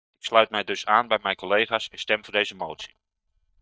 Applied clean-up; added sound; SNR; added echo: neural mask model DeepFilterNet 3.